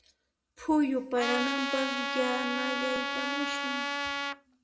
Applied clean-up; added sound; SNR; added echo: none; Trumpet; 0 dB; reverberation time 1.1 s.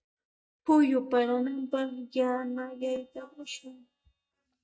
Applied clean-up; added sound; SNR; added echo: neural mask model DeepFilterNet 3.